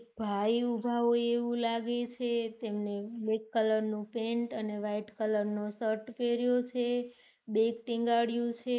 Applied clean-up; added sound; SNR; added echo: neural mask model Resemble Enhance denoiser.